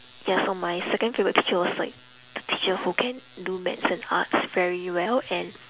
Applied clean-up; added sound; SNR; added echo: none; none; none; none.